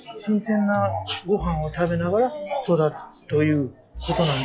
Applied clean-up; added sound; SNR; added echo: classical method log-MMSE.